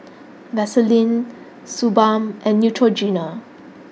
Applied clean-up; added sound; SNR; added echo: none; none; none; none.